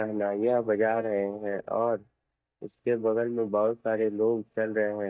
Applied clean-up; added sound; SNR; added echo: neural mask model DeepFilterNet 3.